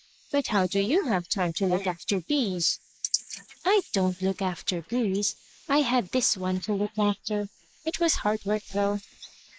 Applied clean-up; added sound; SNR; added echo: neural mask model Resemble Enhance denoiser.